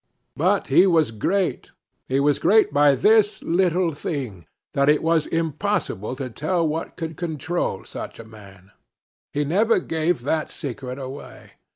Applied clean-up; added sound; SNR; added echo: none; none; none; none.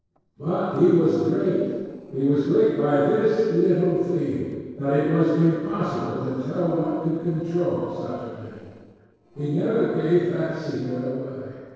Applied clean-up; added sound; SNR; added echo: neural separator model SepFormer DNS4.